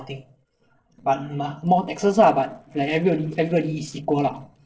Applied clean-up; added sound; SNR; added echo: neural separator model SepFormer DNS4.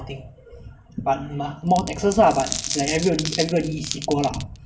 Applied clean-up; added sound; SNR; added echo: none; Glass; 9 dB; reverberation time 0.4 s.